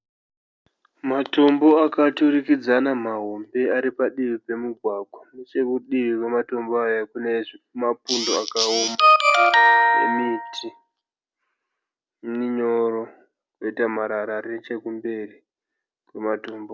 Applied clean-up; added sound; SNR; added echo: none; none; none; none.